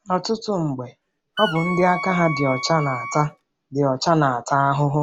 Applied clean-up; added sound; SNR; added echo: none; Wind instrument, woodwind instrument; 8 dB; none.